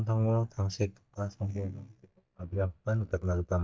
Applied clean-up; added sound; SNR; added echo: neural mask model DeepFilterNet 3.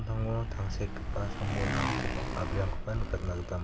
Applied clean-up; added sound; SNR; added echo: none; Motorcycle; -1 dB; reverberation time 0.9 s.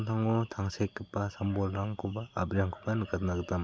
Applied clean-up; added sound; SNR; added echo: none; none; none; none.